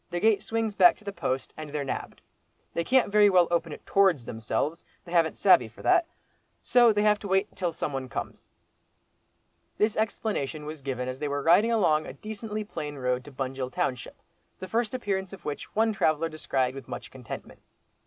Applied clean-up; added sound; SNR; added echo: none; none; none; none.